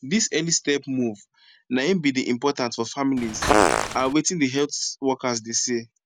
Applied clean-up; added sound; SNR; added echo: none; Fart; -3 dB; none.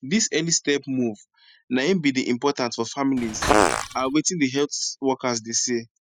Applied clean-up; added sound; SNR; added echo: classical method spectral subtraction.